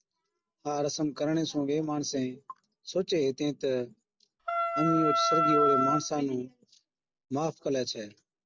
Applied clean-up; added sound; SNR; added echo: none; Wind instrument, woodwind instrument; -4 dB; none.